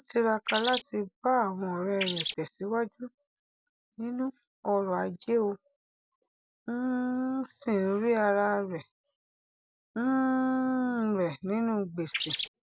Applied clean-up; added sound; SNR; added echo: none; Bird; 3 dB; none.